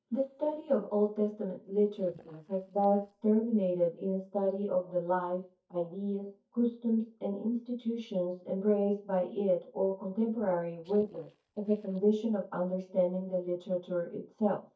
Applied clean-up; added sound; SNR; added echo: neural mask model DeepFilterNet 3.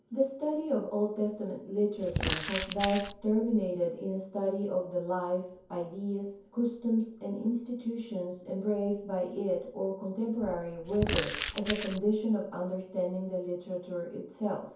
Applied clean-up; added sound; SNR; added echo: none; Crumpling, crinkling; 2 dB; reverberation time 0.6 s.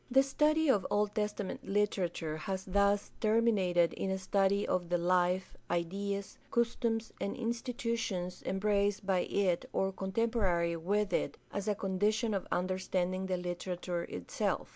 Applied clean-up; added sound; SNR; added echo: none; none; none; none.